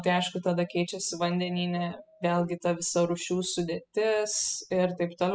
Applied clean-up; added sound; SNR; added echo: classical method spectral subtraction.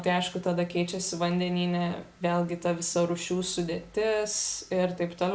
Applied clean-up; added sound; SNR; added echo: none; none; none; none.